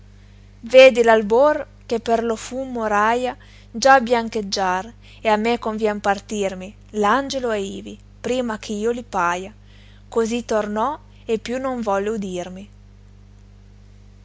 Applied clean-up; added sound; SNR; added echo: none; none; none; none.